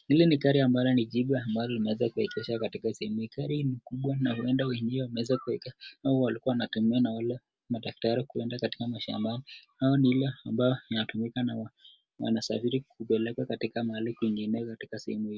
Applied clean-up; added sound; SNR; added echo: none; none; none; none.